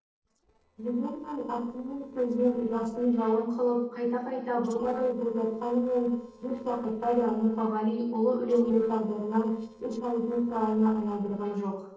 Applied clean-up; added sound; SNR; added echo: neural separator model SepFormer DNS4.